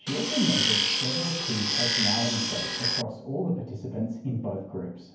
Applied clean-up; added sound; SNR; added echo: none; Tools; -3 dB; reverberation time 0.9 s.